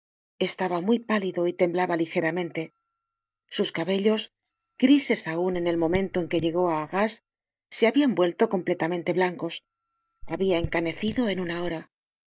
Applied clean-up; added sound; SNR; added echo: neural mask model DeepFilterNet 3.